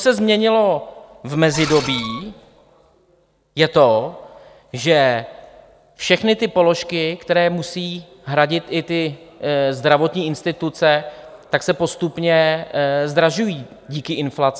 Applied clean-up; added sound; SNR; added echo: none; Screech; 11 dB; none.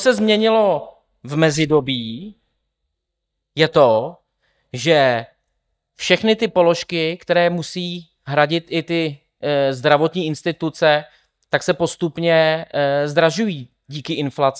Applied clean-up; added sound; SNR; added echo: neural mask model DeepFilterNet 3.